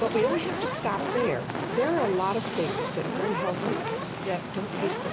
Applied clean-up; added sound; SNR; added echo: none; Fire; 2 dB; none.